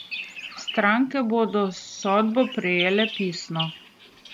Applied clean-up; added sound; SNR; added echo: none; Bird vocalization, bird call, bird song; 12 dB; none.